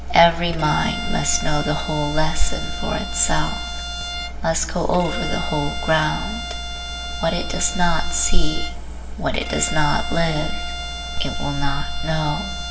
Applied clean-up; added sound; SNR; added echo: none; Bowed string instrument; 12 dB; reverberation time 1.5 s.